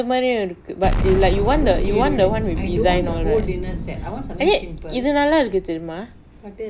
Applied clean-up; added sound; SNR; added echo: none; Explosion; 4 dB; none.